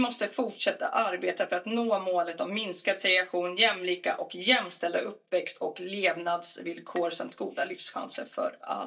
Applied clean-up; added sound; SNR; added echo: neural mask model DeepFilterNet 3.